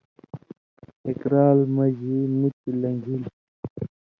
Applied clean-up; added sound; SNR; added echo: none; none; none; none.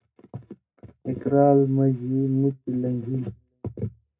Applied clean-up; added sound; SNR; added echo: none; none; none; reverberation time 0.2 s.